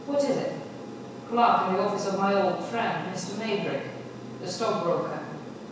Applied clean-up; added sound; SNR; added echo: none; Aircraft; 12 dB; reverberation time 1.1 s.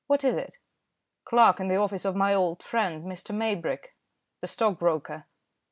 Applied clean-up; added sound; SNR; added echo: none; none; none; none.